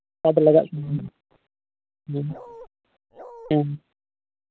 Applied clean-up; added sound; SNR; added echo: none; Bark; 17 dB; none.